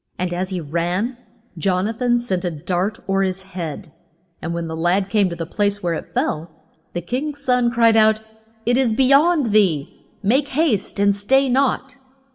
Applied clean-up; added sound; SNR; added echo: none; none; none; reverberation time 1.1 s.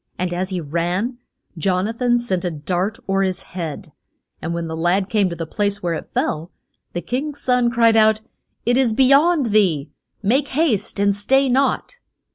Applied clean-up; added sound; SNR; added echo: none; none; none; none.